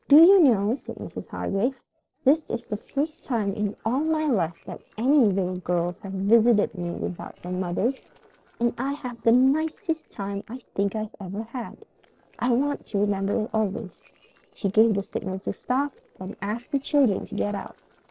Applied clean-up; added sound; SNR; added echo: neural separator model SepFormer DNS4.